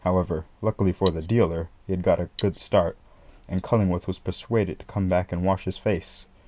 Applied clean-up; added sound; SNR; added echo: none; Cutlery, silverware; 14 dB; none.